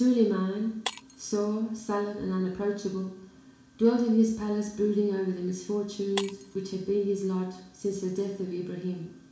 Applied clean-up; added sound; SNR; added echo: none; Shatter; 17 dB; reverberation time 0.7 s.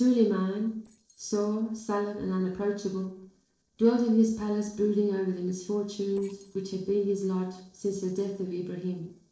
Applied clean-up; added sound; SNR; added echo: neural separator model SepFormer DNS4.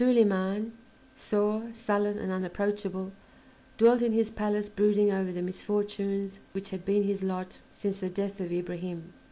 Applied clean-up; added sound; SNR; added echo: none; none; none; none.